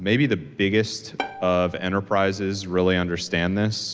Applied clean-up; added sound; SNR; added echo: none; Bowed string instrument; 16 dB; none.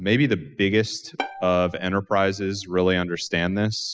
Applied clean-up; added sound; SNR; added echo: classical method spectral subtraction.